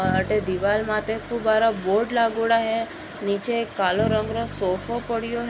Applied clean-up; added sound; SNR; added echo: none; Bass guitar; 11 dB; none.